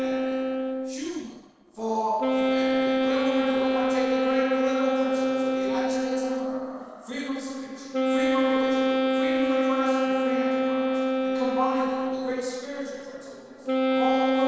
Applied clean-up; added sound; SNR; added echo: neural separator model SepFormer DNS4.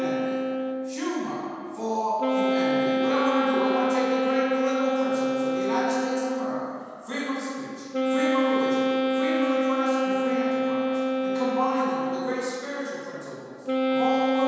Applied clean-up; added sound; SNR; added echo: none; Wind instrument, woodwind instrument; -4 dB; reverberation time 2.1 s.